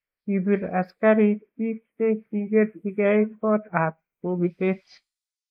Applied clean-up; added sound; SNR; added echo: neural mask model Resemble Enhance denoiser.